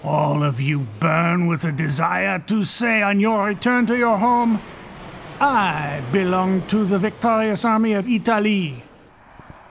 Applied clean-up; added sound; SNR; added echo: none; Fixed-wing aircraft, airplane; 20 dB; none.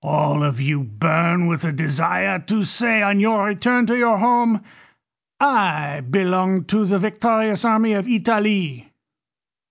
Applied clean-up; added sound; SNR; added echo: none; none; none; none.